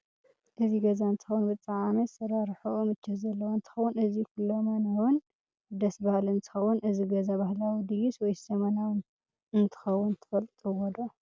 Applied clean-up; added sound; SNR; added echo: none; none; none; none.